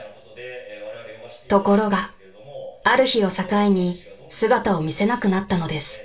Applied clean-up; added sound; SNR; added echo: none; none; none; reverberation time 0.2 s.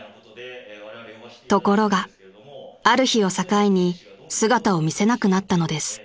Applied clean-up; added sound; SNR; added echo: none; none; none; none.